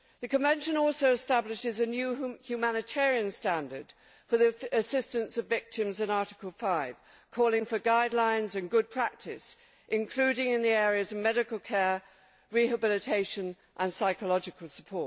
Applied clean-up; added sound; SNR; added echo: none; none; none; none.